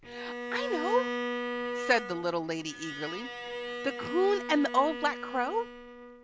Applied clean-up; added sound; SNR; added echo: none; Bowed string instrument; 6 dB; none.